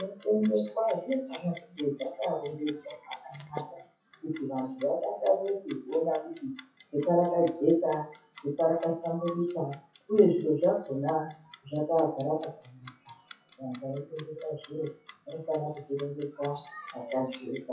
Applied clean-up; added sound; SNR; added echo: classical method WPE with log-MMSE.